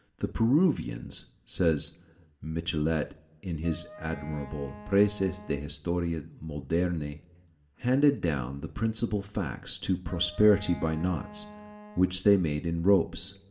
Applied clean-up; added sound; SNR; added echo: none; Wind instrument, woodwind instrument; 18 dB; reverberation time 0.4 s.